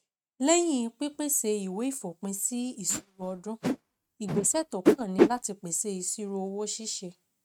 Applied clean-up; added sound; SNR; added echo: neural mask model RNNoise.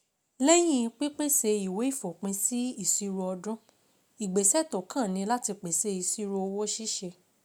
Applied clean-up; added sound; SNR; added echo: none; none; none; none.